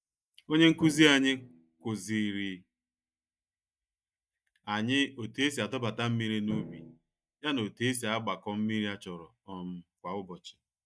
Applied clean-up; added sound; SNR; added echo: neural mask model DeepFilterNet 3.